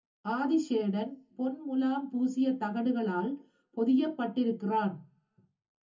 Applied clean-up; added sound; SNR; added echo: none; none; none; reverberation time 0.3 s.